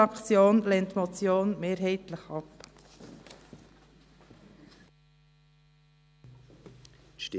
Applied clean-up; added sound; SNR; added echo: none; none; none; none.